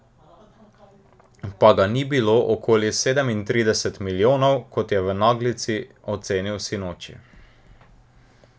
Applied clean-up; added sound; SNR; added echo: none; none; none; none.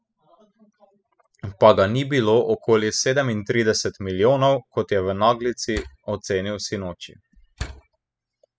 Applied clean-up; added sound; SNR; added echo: classical method spectral subtraction.